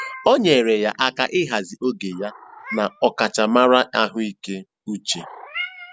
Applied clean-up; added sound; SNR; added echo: none; Meow; 18 dB; none.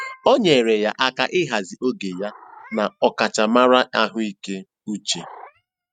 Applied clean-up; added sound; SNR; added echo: neural mask model RNNoise.